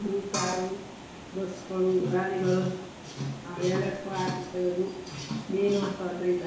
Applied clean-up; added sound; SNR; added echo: none; Water; 15 dB; reverberation time 0.7 s.